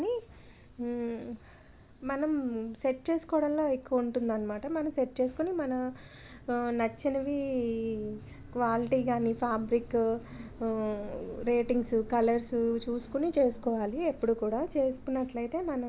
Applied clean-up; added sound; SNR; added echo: none; none; none; none.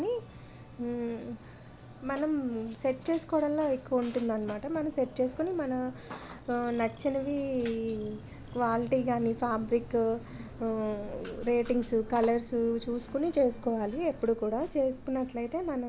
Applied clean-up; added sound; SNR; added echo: none; Burping, eructation; 19 dB; none.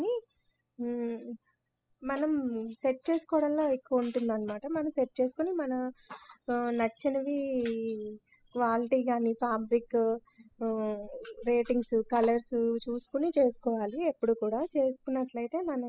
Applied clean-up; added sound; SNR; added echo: classical method spectral subtraction.